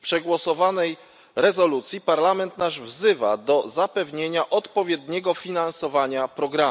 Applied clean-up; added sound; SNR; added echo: none; none; none; none.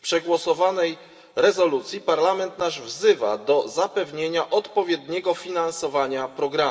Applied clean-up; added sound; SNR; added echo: none; none; none; reverberation time 1.2 s.